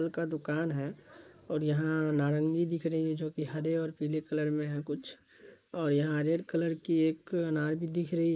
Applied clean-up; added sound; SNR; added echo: neural mask model Resemble Enhance denoiser.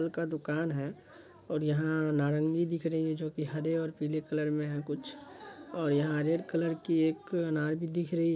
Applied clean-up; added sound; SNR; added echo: none; none; none; none.